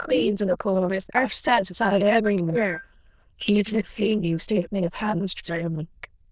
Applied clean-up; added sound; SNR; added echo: neural diffusion model UNIVERSE++.